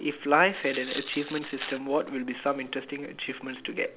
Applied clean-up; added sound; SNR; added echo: none; Tearing; 13 dB; none.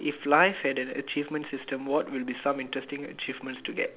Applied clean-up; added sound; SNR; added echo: none; none; none; none.